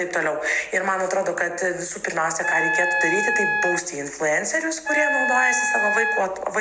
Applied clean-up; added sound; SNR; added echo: none; Wind instrument, woodwind instrument; -1 dB; none.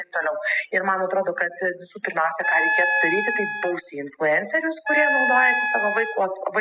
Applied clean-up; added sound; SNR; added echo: classical method spectral subtraction.